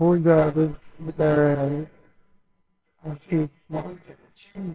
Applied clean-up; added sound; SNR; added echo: neural separator model SepFormer WHAMR!.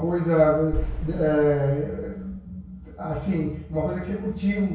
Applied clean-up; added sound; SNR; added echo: none; Boom; 8 dB; reverberation time 0.6 s.